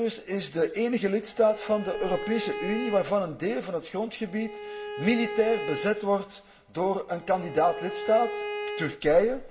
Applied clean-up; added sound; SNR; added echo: none; Bowed string instrument; 9 dB; reverberation time 0.4 s.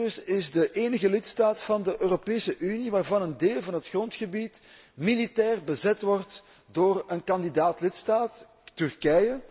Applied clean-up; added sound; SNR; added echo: none; none; none; none.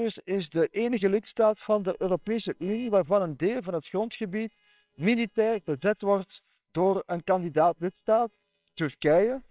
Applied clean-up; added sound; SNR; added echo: neural separator model SepFormer WHAMR!.